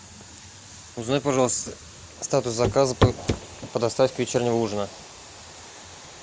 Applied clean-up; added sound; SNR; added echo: none; Walk, footsteps / Run / Wood; -1 dB; none.